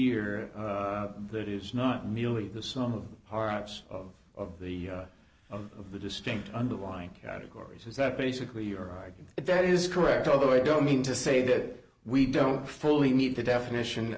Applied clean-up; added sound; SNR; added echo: none; none; none; none.